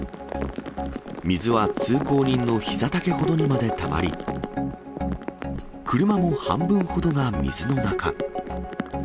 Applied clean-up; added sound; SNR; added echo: none; none; none; none.